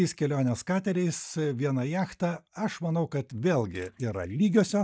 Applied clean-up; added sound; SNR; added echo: neural mask model DeepFilterNet 3.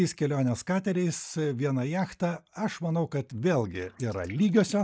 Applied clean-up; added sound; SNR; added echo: neural mask model Resemble Enhance denoiser.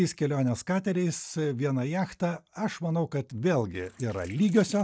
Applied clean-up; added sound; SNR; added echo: neural separator model SepFormer DNS4.